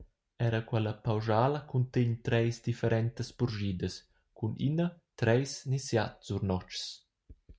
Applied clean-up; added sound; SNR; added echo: none; none; none; none.